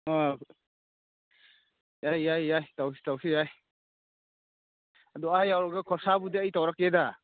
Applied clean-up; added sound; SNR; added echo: none; none; none; none.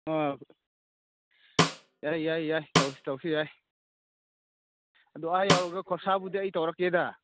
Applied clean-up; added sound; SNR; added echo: none; Snare drum; -2 dB; none.